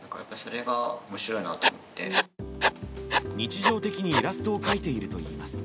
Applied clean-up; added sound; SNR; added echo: none; Writing; -2 dB; none.